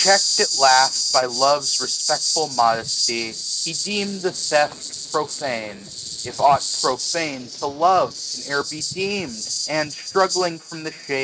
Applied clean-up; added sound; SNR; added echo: neural mask model RNNoise.